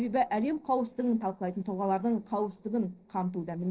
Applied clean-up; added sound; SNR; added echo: neural separator model SepFormer DNS4.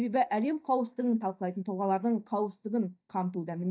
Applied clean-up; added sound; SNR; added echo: neural mask model DeepFilterNet 3.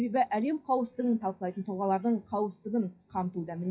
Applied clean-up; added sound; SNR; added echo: classical method WPE with log-MMSE.